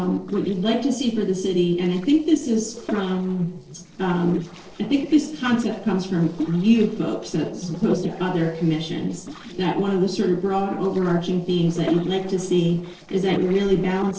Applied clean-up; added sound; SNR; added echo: neural separator model SepFormer DNS4.